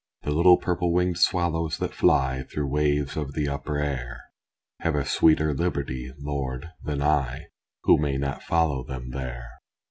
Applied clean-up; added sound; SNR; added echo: none; none; none; none.